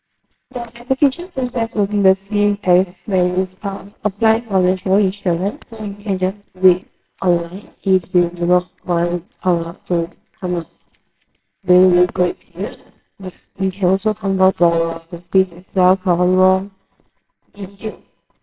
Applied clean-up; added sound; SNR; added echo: neural separator model SepFormer WHAMR!.